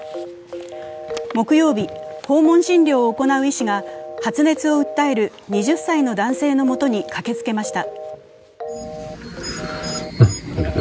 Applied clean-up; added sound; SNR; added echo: none; Telephone; 16 dB; none.